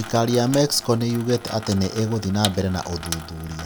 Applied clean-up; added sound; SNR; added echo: none; Sink (filling or washing) / Water tap, faucet; 13 dB; none.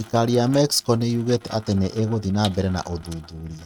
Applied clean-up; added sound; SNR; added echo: neural mask model RNNoise.